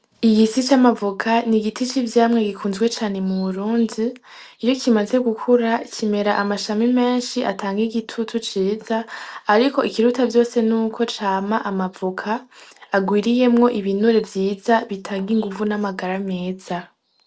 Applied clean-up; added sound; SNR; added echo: none; none; none; none.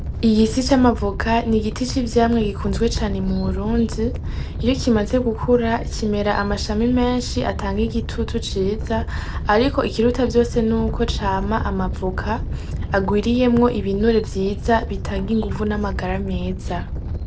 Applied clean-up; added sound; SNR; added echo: none; Animal; 5 dB; none.